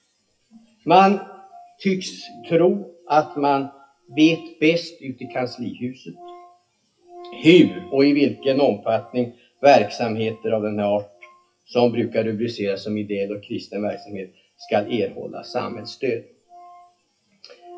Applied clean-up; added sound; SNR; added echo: classical method WPE with log-MMSE.